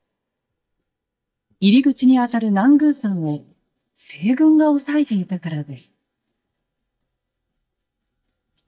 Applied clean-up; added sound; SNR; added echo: neural mask model DeepFilterNet 3.